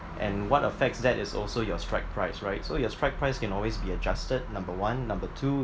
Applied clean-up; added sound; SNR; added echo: none; none; none; none.